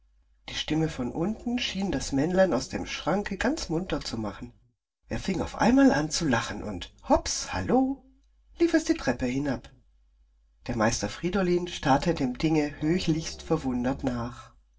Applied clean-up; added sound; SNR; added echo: neural separator model SepFormer DNS4.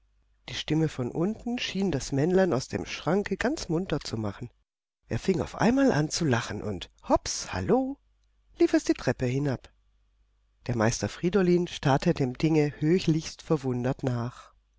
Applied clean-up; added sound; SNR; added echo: none; none; none; none.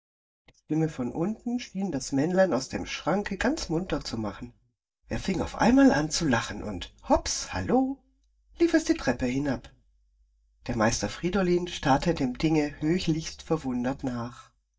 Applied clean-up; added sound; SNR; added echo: neural mask model DeepFilterNet 3.